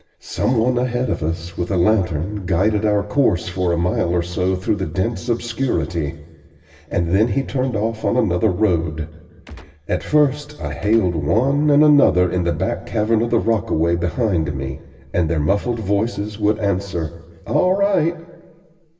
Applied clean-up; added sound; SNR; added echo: none; Gunshot, gunfire; 17 dB; reverberation time 1.3 s.